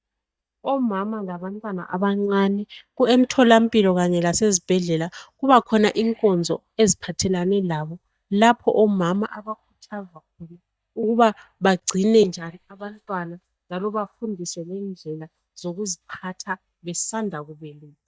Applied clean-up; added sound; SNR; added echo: neural mask model DeepFilterNet 3.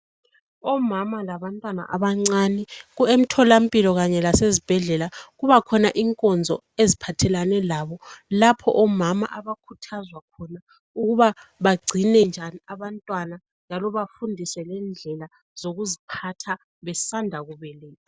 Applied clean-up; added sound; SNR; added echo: none; none; none; none.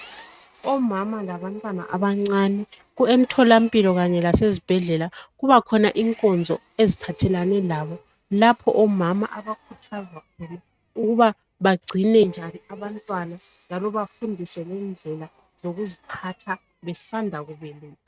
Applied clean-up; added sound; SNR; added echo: neural mask model RNNoise.